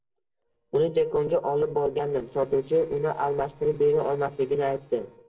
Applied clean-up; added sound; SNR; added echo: neural separator model SepFormer DNS4.